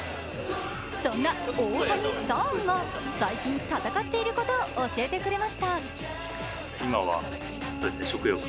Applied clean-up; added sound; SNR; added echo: none; Cricket / Buzz; 12 dB; none.